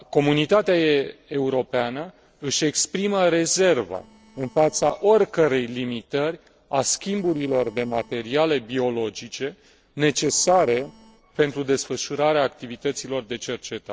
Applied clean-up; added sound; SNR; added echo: neural separator model SepFormer DNS4.